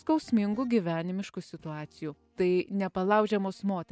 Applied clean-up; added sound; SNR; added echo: none; none; none; none.